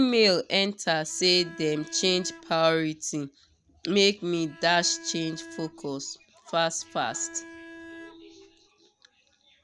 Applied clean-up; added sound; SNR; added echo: none; Bowed string instrument; 18 dB; none.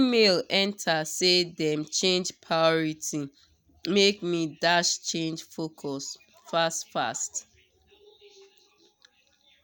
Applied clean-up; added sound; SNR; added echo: none; none; none; none.